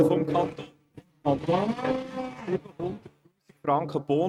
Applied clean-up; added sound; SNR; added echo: neural mask model RNNoise.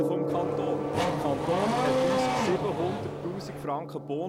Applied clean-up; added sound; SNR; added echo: none; Race car, auto racing / Accelerating, revving, vroom + Gong; -4 dB; none.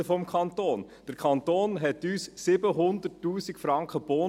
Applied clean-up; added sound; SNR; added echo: none; none; none; none.